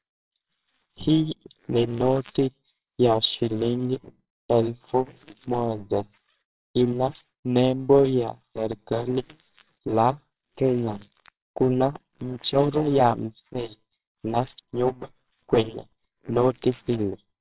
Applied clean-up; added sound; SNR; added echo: neural separator model SepFormer WHAMR!.